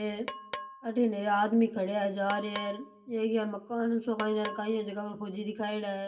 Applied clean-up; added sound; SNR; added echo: none; Percussion; 13 dB; reverberation time 0.4 s.